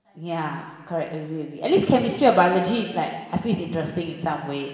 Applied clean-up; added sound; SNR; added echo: none; none; none; reverberation time 1.9 s.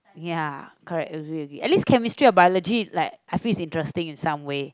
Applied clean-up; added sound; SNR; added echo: none; none; none; none.